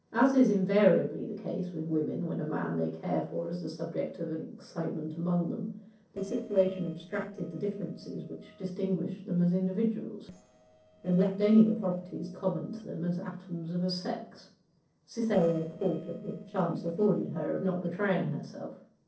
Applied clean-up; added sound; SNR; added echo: neural separator model SepFormer DNS4.